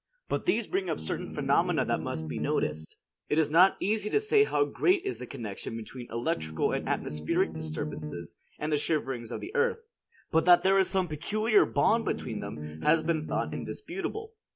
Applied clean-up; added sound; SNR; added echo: none; Bass guitar; 7 dB; none.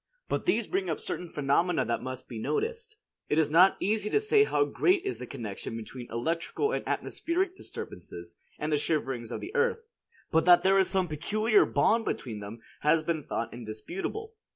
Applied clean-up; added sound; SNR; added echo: none; none; none; none.